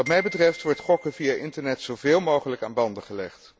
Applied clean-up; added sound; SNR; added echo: none; Glockenspiel; 16 dB; none.